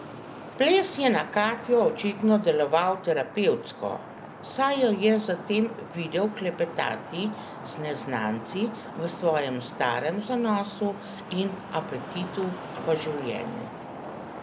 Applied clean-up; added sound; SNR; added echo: none; Traffic noise, roadway noise; 12 dB; none.